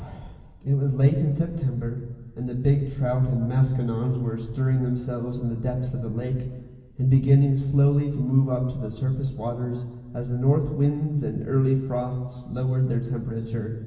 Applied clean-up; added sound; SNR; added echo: none; none; none; reverberation time 1.4 s.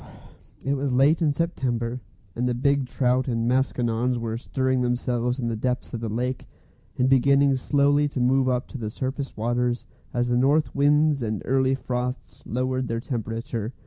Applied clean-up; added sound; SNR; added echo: none; none; none; none.